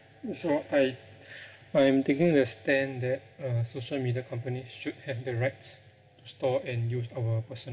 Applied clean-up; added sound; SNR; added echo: none; none; none; none.